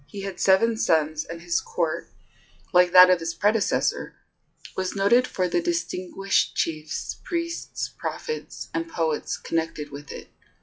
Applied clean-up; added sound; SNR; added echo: classical method log-MMSE.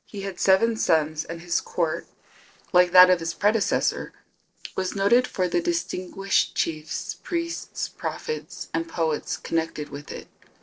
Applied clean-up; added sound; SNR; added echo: neural separator model SepFormer DNS4.